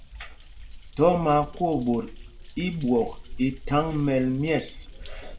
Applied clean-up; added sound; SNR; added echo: none; Thunder; 13 dB; reverberation time 0.3 s.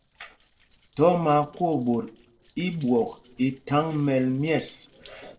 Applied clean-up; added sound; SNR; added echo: neural separator model SepFormer DNS4.